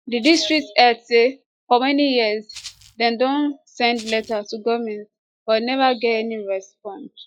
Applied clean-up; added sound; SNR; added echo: classical method log-MMSE.